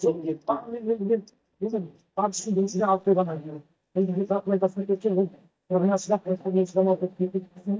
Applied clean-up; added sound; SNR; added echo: neural mask model DeepFilterNet 3.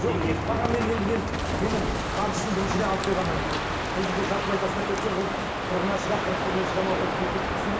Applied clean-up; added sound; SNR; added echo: none; Crow; -1 dB; reverberation time 1.4 s.